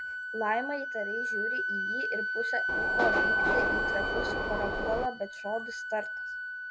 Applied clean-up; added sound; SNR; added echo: none; Subway, metro, underground + Wind instrument, woodwind instrument; -5 dB; none.